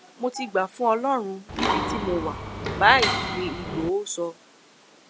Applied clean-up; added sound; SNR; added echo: none; Mechanisms; 2 dB; none.